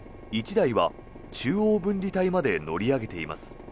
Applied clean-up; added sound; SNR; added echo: none; none; none; none.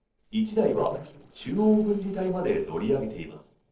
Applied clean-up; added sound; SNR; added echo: neural separator model SepFormer DNS4.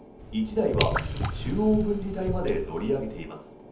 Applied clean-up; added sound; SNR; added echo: none; Drip / Water; 3 dB; reverberation time 0.7 s.